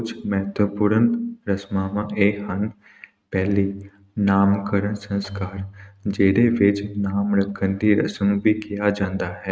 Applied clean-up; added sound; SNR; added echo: neural mask model RNNoise.